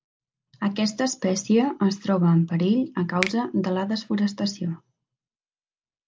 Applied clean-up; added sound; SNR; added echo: none; Finger snapping; 13 dB; none.